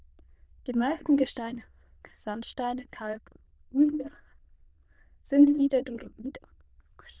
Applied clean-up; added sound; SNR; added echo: neural diffusion model UNIVERSE++.